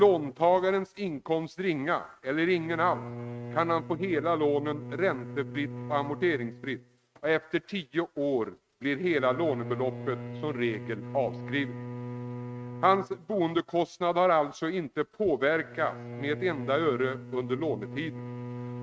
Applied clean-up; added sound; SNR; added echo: neural mask model RNNoise.